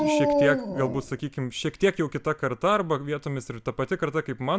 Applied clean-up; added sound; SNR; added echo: none; Dog; 3 dB; none.